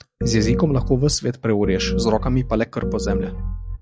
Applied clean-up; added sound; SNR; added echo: classical method log-MMSE.